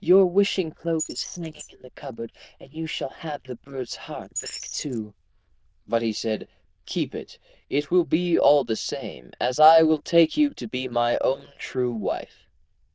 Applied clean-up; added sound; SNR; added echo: neural diffusion model UNIVERSE++.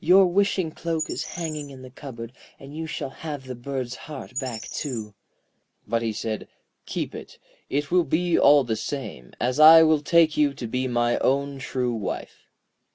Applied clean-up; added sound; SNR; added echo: none; Bird; 14 dB; none.